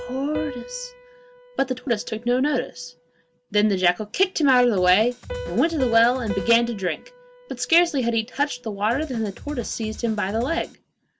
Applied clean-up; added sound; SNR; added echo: none; Piano + Drum kit; 15 dB; none.